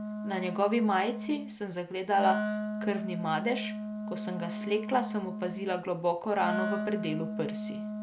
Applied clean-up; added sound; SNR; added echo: none; Wind instrument, woodwind instrument; 4 dB; none.